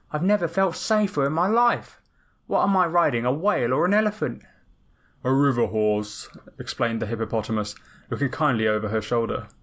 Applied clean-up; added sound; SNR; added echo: none; none; none; none.